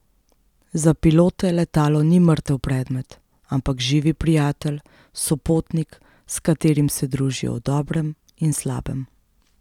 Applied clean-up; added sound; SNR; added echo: none; none; none; none.